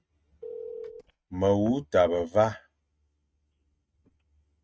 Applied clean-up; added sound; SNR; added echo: neural mask model RNNoise.